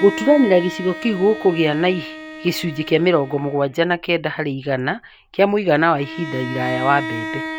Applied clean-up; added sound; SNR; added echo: none; Bowed string instrument; 12 dB; none.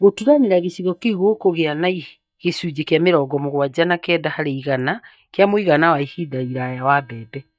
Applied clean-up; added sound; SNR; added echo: neural mask model DeepFilterNet 3.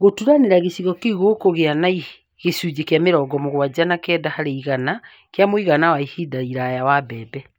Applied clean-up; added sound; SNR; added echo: none; none; none; none.